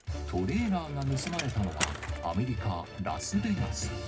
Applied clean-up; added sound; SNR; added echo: none; Bicycle; 11 dB; reverberation time 0.4 s.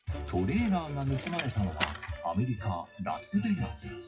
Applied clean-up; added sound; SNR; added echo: classical method WPE with log-MMSE.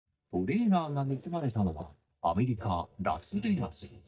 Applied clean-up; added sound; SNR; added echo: neural mask model DeepFilterNet 3.